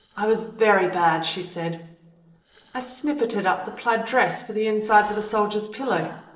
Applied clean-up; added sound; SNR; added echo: neural separator model SepFormer DNS4.